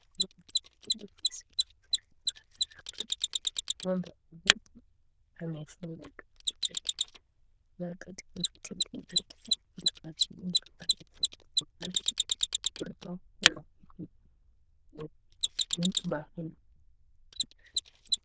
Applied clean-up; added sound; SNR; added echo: neural diffusion model UNIVERSE++.